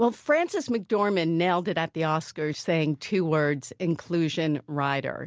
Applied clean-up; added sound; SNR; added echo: none; none; none; none.